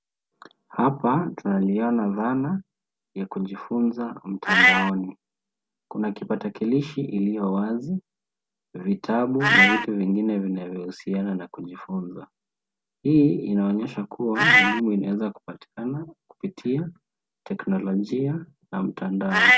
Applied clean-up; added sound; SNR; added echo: none; Meow; 2 dB; none.